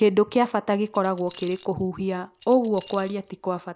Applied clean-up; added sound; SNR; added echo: none; Keys jangling; 15 dB; none.